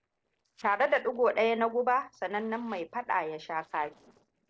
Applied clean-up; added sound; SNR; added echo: neural separator model SepFormer DNS4.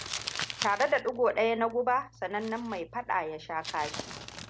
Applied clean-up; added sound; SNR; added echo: none; Crumpling, crinkling; 11 dB; none.